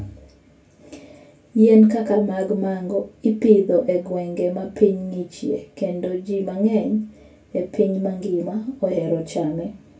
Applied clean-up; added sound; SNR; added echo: none; none; none; reverberation time 0.2 s.